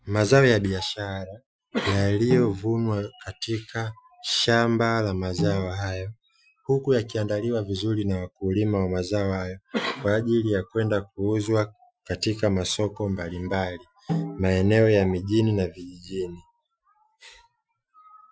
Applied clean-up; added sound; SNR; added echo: classical method Wiener filter.